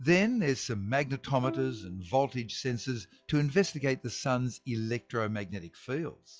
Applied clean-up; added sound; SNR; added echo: classical method log-MMSE.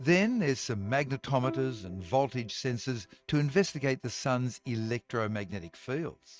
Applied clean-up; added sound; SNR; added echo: neural mask model RNNoise.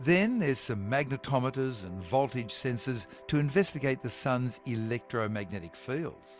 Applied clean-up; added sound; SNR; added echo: none; none; none; none.